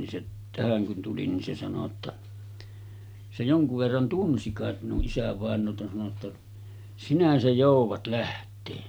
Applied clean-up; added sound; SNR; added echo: none; none; none; none.